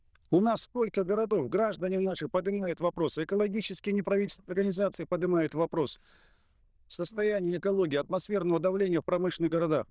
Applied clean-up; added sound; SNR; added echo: neural diffusion model UNIVERSE++.